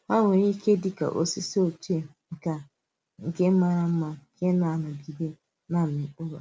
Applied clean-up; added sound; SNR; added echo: none; none; none; none.